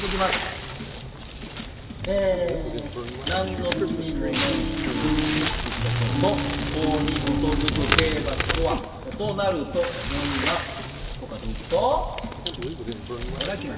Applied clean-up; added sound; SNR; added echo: none; Crackle; 0 dB; reverberation time 2.5 s.